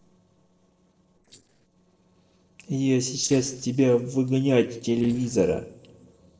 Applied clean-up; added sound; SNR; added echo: neural separator model SepFormer DNS4.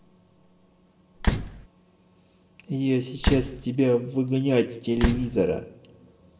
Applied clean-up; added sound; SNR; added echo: none; Slam; -1 dB; reverberation time 1.6 s.